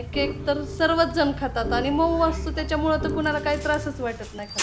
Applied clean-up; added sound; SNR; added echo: none; Bus + Organ; 6 dB; none.